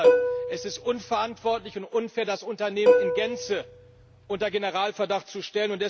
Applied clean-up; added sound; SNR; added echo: none; Plucked string instrument; -4 dB; none.